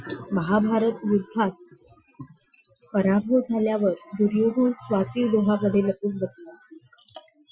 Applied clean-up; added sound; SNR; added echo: classical method Wiener filter.